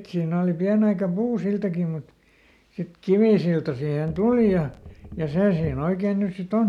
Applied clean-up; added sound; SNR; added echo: none; none; none; none.